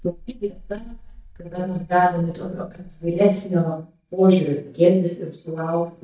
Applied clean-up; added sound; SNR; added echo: neural mask model DeepFilterNet 3.